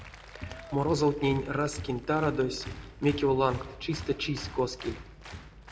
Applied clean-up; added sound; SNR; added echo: none; Applause; 13 dB; reverberation time 0.9 s.